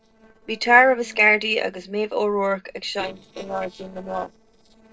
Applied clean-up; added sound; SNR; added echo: neural separator model SepFormer DNS4.